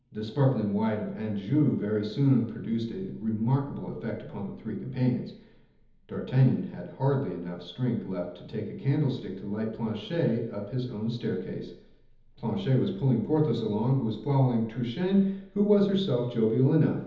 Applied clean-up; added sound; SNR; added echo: none; none; none; reverberation time 1.3 s.